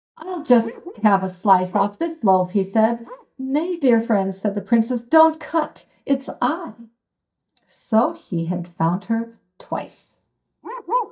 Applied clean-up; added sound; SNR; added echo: neural mask model DeepFilterNet 3.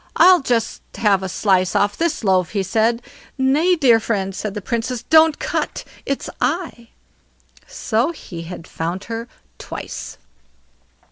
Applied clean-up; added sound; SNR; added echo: none; none; none; none.